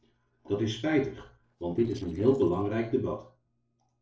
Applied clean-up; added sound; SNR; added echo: neural separator model SepFormer DNS4.